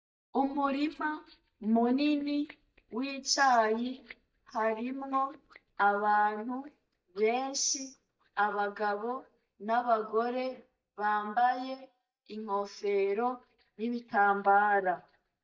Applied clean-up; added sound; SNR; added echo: neural mask model DeepFilterNet 3.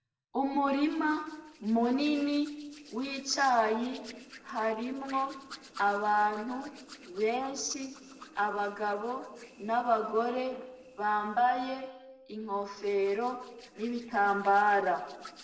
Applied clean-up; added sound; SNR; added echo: neural separator model SepFormer DNS4.